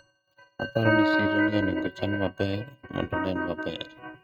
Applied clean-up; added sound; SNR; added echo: neural mask model RNNoise.